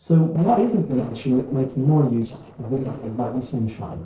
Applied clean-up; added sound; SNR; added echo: neural separator model SepFormer DNS4.